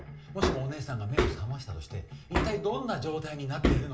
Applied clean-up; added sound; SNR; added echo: none; Hammer; -1 dB; reverberation time 0.4 s.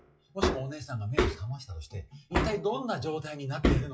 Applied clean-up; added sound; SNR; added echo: classical method WPE with log-MMSE.